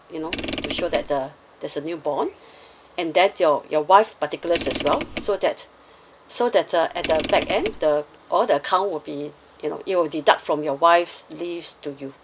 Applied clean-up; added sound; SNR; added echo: none; Mechanisms / Car; 8 dB; none.